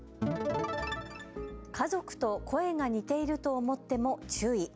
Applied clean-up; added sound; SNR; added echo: none; none; none; none.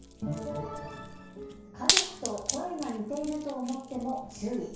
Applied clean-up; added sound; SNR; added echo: none; Wood; 0 dB; reverberation time 0.6 s.